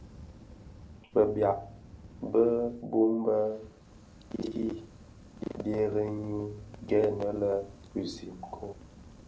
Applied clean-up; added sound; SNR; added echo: none; Fire; 19 dB; none.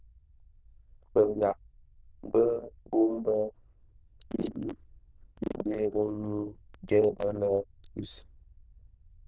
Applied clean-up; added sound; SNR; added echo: neural diffusion model UNIVERSE++.